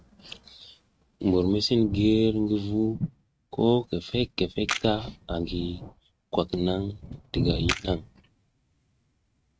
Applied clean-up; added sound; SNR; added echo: neural mask model RNNoise.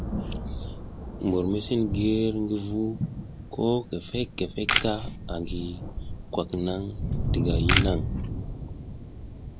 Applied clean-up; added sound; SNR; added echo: none; Camera + Thunder; 1 dB; none.